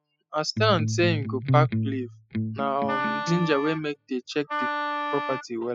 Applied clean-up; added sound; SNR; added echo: classical method spectral subtraction.